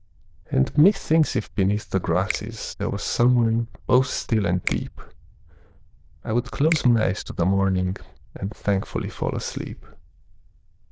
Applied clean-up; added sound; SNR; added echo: neural diffusion model UNIVERSE++.